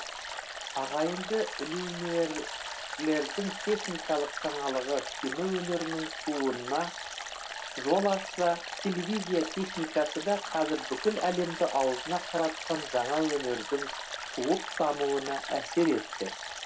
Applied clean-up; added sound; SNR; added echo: none; Stream; 7 dB; reverberation time 0.2 s.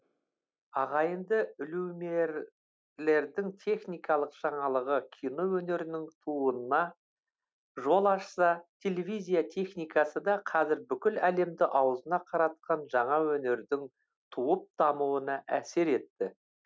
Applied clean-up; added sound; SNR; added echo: none; none; none; none.